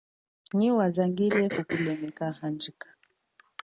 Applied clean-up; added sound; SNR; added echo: none; Cough; 10 dB; none.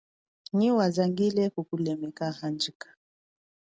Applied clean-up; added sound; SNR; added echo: none; none; none; none.